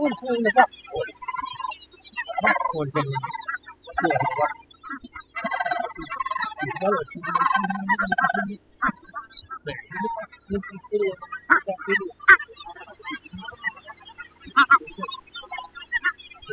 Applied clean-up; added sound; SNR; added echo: classical method spectral subtraction.